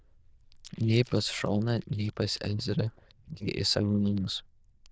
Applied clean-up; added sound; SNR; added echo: neural diffusion model UNIVERSE++.